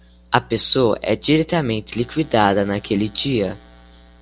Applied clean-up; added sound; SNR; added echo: none; none; none; none.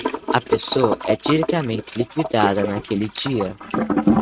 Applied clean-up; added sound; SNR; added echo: neural mask model RNNoise.